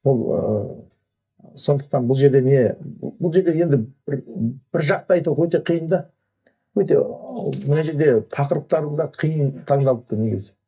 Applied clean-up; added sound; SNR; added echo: neural mask model DeepFilterNet 3.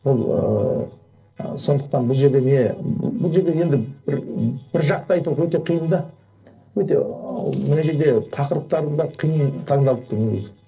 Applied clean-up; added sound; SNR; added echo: neural separator model SepFormer DNS4.